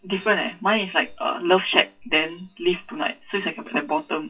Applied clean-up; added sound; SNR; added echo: classical method WPE with log-MMSE.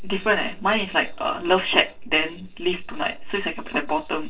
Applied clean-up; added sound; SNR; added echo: neural separator model SepFormer DNS4.